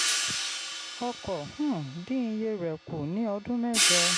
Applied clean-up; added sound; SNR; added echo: none; Hi-hat; -2 dB; none.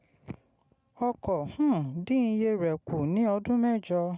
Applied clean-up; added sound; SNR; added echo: none; none; none; none.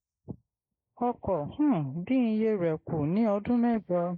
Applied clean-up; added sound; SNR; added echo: neural mask model Resemble Enhance denoiser.